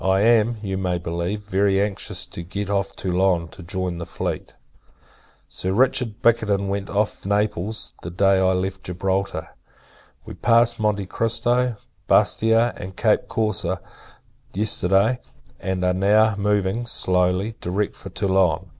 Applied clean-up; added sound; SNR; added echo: none; none; none; none.